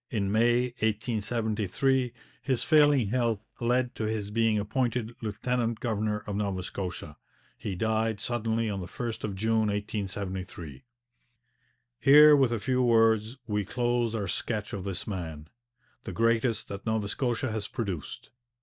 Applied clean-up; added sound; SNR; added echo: neural mask model DeepFilterNet 3.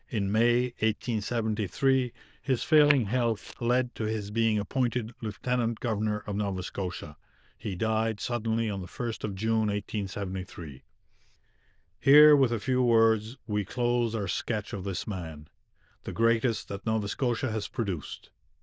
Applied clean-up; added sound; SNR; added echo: neural diffusion model UNIVERSE++.